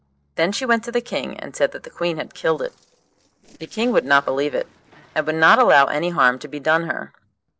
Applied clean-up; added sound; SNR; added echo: neural separator model SepFormer DNS4.